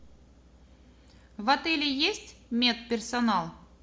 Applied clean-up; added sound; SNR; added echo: none; none; none; none.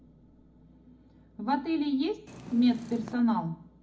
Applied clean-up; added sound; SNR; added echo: none; Purr; 14 dB; reverberation time 0.4 s.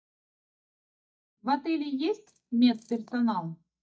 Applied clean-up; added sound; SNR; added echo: neural mask model DeepFilterNet 3.